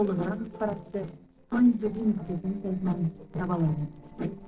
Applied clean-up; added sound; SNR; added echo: neural separator model SepFormer DNS4.